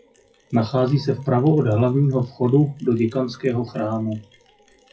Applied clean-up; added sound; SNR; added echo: classical method WPE with log-MMSE.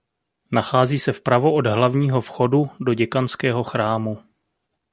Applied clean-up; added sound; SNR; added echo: none; none; none; none.